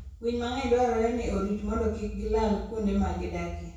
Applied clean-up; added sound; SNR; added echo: none; none; none; reverberation time 0.6 s.